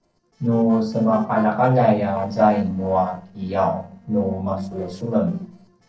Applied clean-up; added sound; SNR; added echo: neural separator model SepFormer DNS4.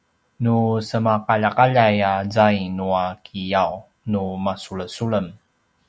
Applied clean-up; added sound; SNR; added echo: none; none; none; none.